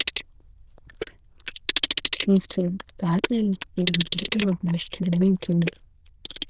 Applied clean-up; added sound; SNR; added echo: neural diffusion model UNIVERSE++.